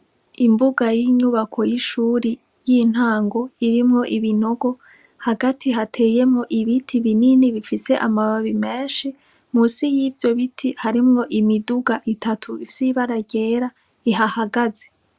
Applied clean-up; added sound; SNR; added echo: none; none; none; none.